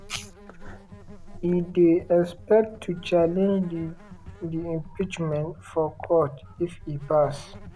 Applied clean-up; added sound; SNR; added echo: none; Computer keyboard + Insect; 18 dB; none.